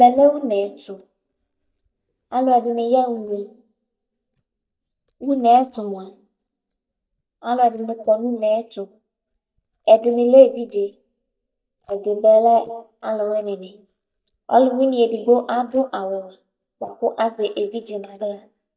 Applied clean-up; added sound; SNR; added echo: neural mask model DeepFilterNet 3.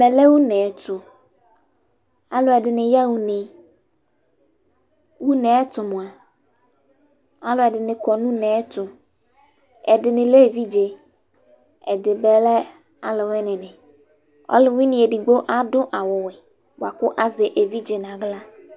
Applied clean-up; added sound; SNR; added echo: none; none; none; none.